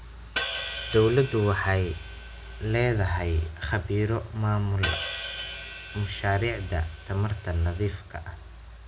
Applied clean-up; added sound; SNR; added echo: none; Hi-hat; 10 dB; none.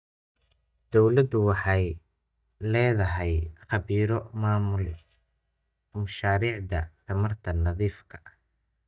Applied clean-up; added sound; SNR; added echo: neural mask model DeepFilterNet 3.